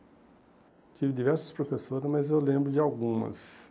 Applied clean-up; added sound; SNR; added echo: neural mask model Resemble Enhance denoiser.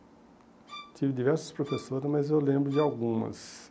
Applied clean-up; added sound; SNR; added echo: none; Bowed string instrument; 19 dB; none.